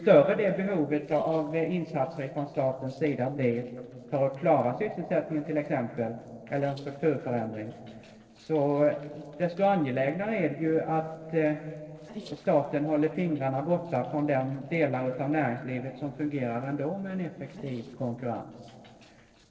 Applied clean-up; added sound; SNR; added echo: neural separator model SepFormer DNS4.